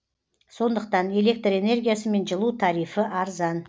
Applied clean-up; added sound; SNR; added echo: none; none; none; none.